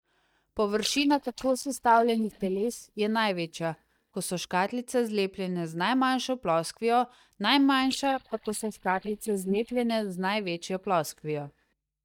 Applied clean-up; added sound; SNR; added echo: neural mask model DeepFilterNet 3.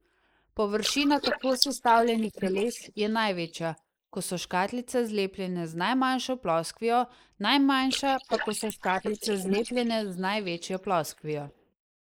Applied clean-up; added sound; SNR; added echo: neural mask model Resemble Enhance denoiser.